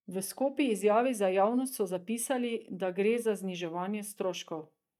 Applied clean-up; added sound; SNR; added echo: neural mask model DeepFilterNet 3.